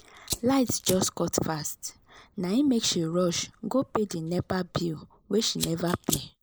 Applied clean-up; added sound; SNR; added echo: neural mask model Resemble Enhance denoiser.